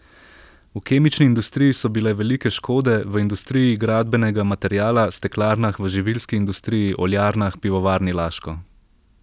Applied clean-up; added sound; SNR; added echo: none; none; none; none.